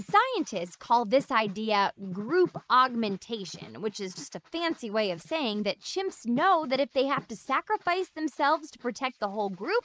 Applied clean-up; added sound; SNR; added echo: neural mask model Resemble Enhance denoiser.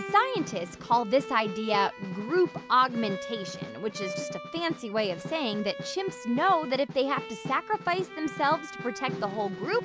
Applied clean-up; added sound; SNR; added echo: none; Bowed string instrument; 12 dB; none.